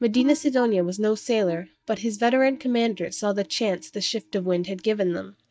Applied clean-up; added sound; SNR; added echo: neural mask model DeepFilterNet 3.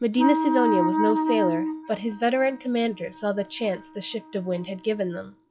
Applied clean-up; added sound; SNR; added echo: classical method log-MMSE.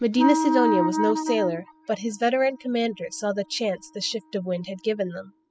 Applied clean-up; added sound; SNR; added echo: classical method spectral subtraction.